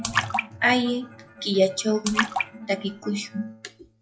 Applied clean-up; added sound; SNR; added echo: classical method log-MMSE.